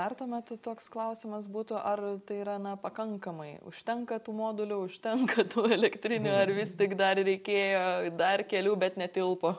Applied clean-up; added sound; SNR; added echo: none; none; none; none.